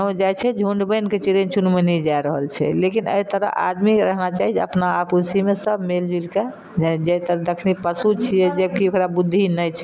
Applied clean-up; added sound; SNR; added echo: none; none; none; none.